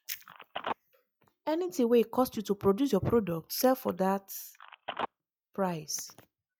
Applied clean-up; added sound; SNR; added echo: classical method log-MMSE.